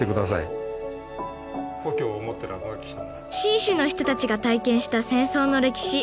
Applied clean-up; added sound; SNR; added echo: none; none; none; none.